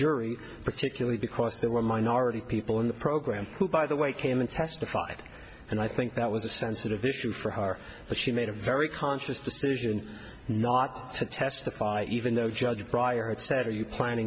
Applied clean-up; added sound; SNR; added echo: none; none; none; none.